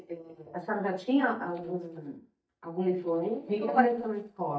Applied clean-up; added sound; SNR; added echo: neural mask model DeepFilterNet 3.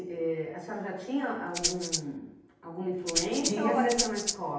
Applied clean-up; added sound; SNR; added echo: none; Rattle (instrument); 1 dB; reverberation time 0.9 s.